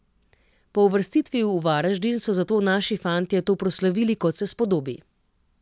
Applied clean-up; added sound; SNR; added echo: none; none; none; none.